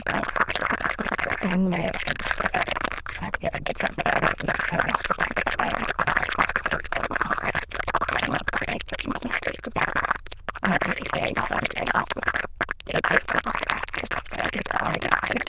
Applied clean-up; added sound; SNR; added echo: neural diffusion model UNIVERSE++.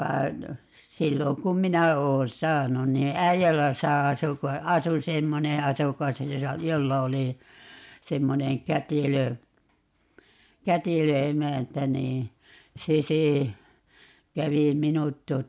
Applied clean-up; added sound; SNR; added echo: none; none; none; none.